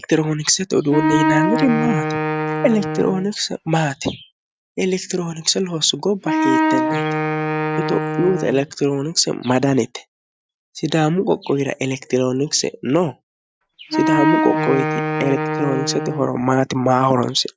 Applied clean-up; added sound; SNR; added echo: neural mask model RNNoise.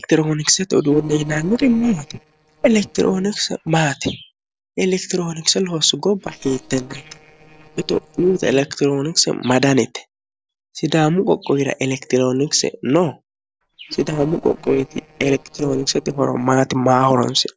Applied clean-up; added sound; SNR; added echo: neural separator model SepFormer DNS4.